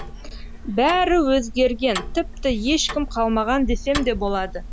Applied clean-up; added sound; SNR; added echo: none; Tick-tock; 9 dB; none.